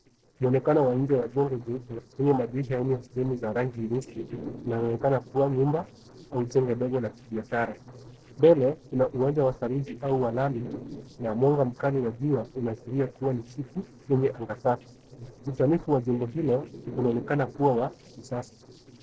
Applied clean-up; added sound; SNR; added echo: neural separator model SepFormer DNS4.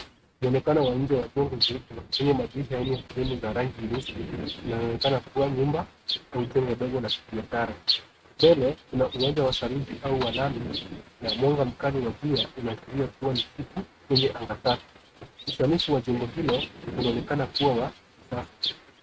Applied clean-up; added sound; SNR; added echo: neural mask model RNNoise.